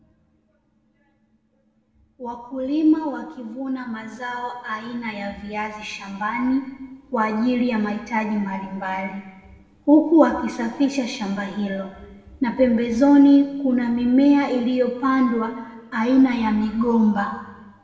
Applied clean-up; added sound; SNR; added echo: none; none; none; reverberation time 1.1 s.